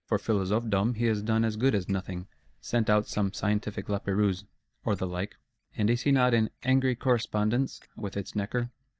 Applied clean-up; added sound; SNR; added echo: neural mask model DeepFilterNet 3.